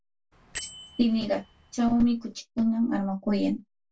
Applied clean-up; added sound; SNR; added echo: none; Bell; 17 dB; reverberation time 0.1 s.